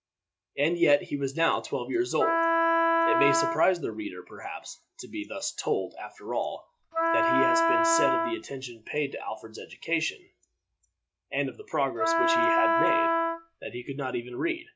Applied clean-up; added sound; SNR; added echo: none; Wind instrument, woodwind instrument; -5 dB; none.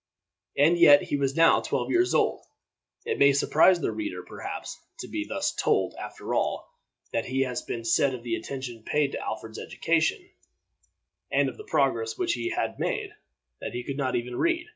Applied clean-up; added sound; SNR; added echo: none; none; none; none.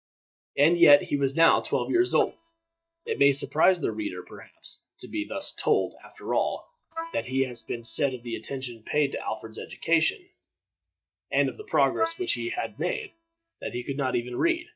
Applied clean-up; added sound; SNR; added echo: neural mask model DeepFilterNet 3.